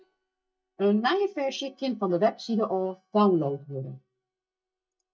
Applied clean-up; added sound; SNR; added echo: neural mask model DeepFilterNet 3.